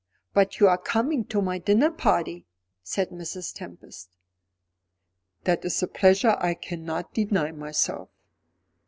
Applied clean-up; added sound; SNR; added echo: none; none; none; none.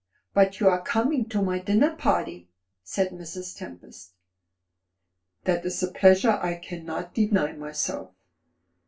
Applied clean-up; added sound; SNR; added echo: none; none; none; reverberation time 0.2 s.